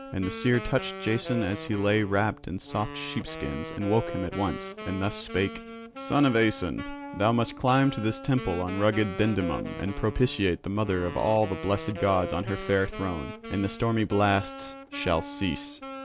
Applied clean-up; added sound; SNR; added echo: none; Wind instrument, woodwind instrument; 11 dB; none.